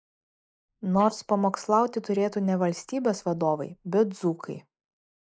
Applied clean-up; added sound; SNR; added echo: neural mask model Resemble Enhance denoiser.